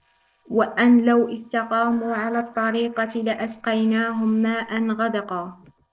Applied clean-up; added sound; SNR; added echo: neural separator model SepFormer DNS4.